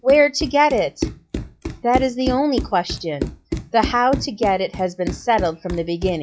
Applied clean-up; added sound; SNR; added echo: classical method log-MMSE.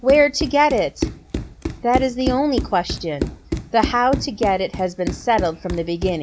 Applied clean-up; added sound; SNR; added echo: none; Run; 7 dB; none.